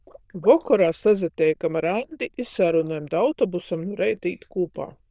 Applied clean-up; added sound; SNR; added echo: neural diffusion model UNIVERSE++.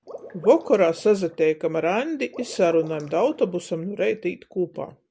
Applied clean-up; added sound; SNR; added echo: none; Water / Liquid; 19 dB; none.